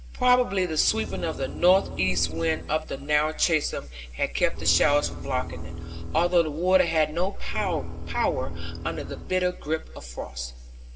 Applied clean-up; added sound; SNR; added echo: none; Bowed string instrument; 12 dB; reverberation time 1.6 s.